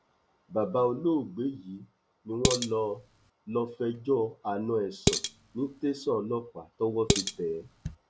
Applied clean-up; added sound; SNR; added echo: none; Dishes, pots, and pans; -1 dB; none.